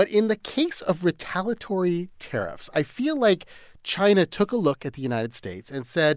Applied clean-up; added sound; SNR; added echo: none; none; none; none.